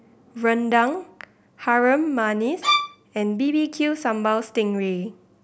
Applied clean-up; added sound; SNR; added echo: none; Bowed string instrument; 1 dB; none.